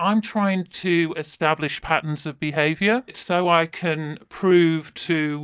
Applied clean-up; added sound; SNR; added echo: none; none; none; none.